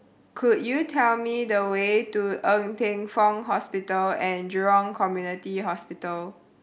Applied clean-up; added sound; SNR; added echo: none; none; none; none.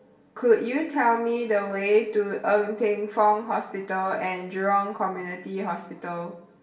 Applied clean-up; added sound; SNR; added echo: none; none; none; reverberation time 0.7 s.